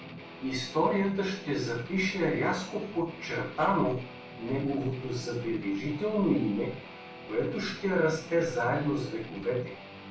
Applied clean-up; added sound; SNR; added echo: none; Guitar; 14 dB; reverberation time 0.4 s.